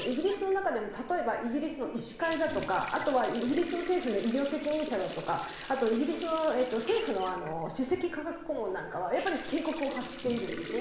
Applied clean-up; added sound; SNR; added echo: none; Water tap, faucet; 11 dB; reverberation time 1.1 s.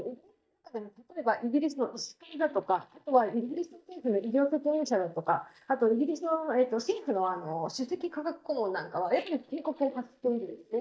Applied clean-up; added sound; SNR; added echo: neural mask model DeepFilterNet 3.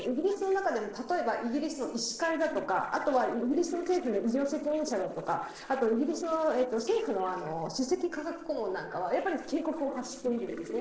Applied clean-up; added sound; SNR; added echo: neural separator model SepFormer DNS4.